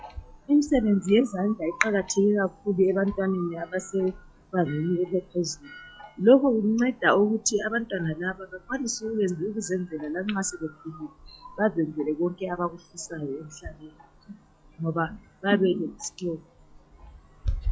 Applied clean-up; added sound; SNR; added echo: classical method log-MMSE.